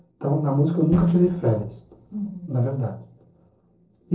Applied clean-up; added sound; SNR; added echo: neural separator model SepFormer DNS4.